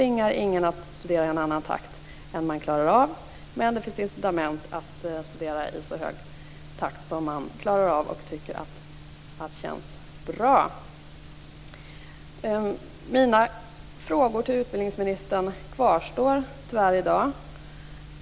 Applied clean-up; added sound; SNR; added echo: none; none; none; none.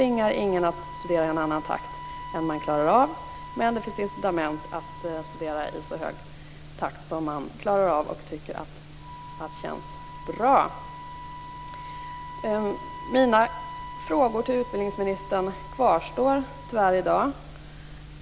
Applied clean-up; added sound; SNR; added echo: none; Wind instrument, woodwind instrument; 14 dB; none.